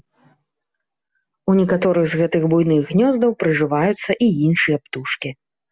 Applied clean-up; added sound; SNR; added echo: none; none; none; none.